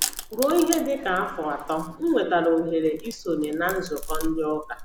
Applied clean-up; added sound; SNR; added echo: none; Chewing, mastication; 10 dB; none.